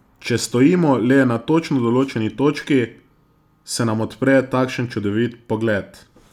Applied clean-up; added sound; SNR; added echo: none; none; none; none.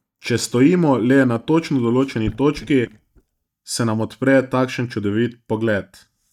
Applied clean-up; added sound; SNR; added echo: neural mask model DeepFilterNet 3.